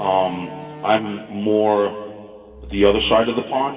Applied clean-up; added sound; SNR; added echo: none; Slam; 18 dB; reverberation time 2.1 s.